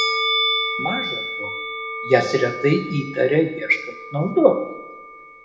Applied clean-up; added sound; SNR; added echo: none; Musical instrument; 5 dB; reverberation time 0.9 s.